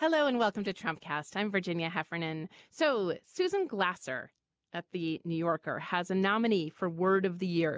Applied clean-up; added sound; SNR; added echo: none; none; none; none.